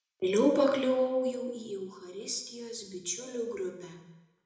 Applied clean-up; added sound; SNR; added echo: none; none; none; reverberation time 0.9 s.